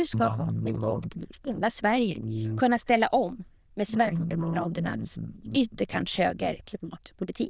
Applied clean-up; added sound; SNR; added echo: neural diffusion model UNIVERSE++.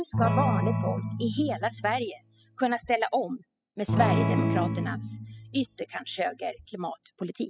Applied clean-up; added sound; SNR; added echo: classical method spectral subtraction.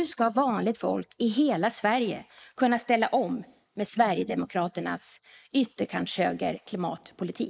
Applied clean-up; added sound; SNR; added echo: neural mask model Resemble Enhance denoiser.